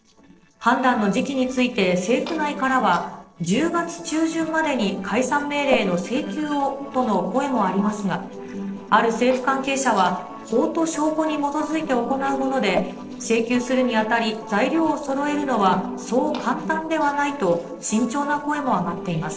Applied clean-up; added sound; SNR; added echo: neural separator model SepFormer DNS4.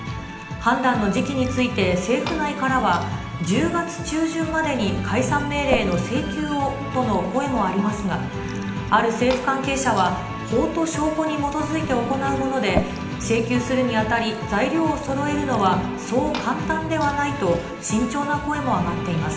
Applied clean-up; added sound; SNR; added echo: none; Fill (with liquid) / Glass; 17 dB; reverberation time 0.9 s.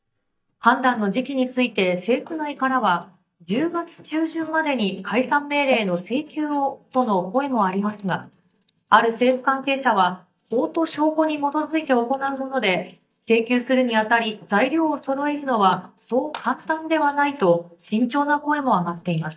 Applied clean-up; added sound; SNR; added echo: neural mask model DeepFilterNet 3.